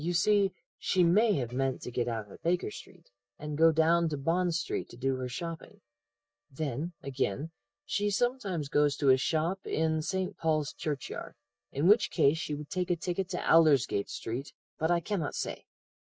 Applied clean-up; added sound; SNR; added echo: neural mask model DeepFilterNet 3.